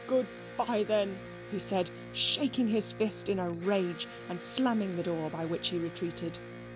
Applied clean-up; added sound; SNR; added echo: none; Electric guitar; 13 dB; none.